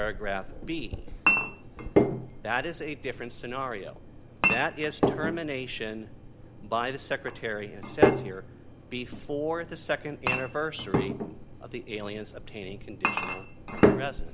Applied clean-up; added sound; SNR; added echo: none; Chink, clink; -4 dB; none.